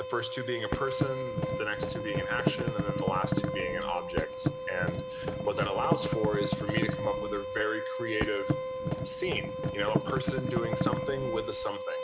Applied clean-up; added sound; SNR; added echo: none; Bowed string instrument + Thump, thud; -2 dB; none.